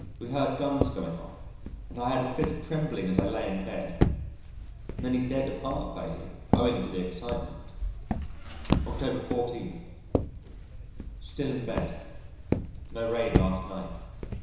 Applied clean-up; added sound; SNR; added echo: none; Walk, footsteps; 0 dB; reverberation time 1.0 s.